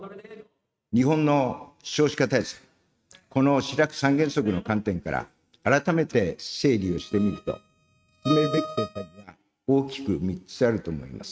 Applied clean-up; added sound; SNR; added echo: neural mask model RNNoise.